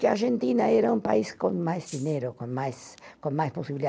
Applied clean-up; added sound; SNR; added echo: none; Rattle (instrument); 18 dB; none.